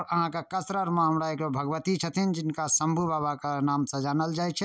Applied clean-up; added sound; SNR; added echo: none; none; none; none.